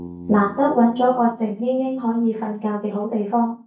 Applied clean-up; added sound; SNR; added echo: neural mask model DeepFilterNet 3.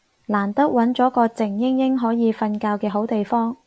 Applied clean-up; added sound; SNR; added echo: none; none; none; none.